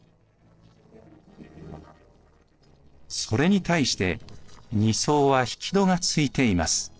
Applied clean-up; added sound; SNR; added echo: neural separator model SepFormer DNS4.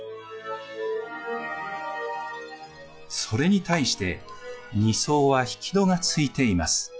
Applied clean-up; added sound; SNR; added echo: classical method log-MMSE.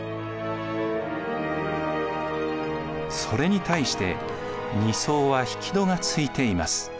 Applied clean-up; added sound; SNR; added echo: none; Camera; 16 dB; none.